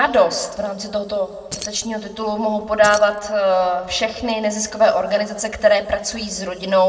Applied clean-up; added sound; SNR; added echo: none; Keys jangling; 17 dB; reverberation time 1.4 s.